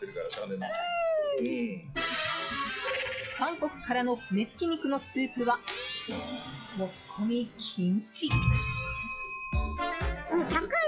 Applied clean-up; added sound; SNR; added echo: classical method log-MMSE.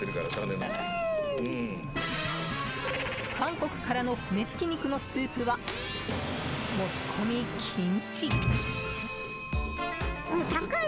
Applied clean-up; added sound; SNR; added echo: none; Clock; 7 dB; none.